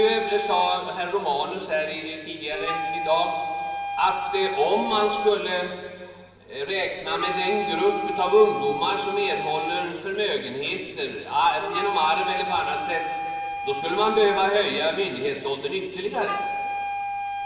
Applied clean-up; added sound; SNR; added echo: none; Wind instrument, woodwind instrument; 6 dB; reverberation time 1.9 s.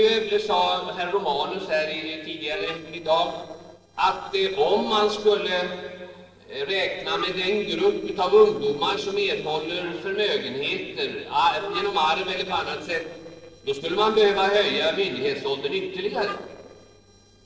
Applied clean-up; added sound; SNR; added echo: neural separator model SepFormer DNS4.